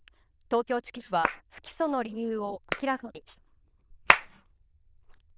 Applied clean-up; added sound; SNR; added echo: neural diffusion model UNIVERSE++.